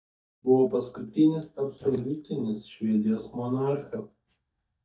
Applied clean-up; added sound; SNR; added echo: neural mask model DeepFilterNet 3.